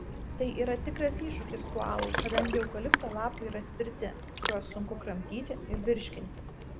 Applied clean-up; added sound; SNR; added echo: none; Ocean; 0 dB; none.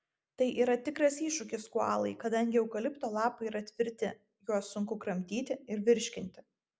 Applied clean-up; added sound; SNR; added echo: none; none; none; none.